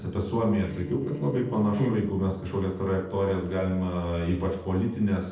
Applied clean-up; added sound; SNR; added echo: neural separator model SepFormer DNS4.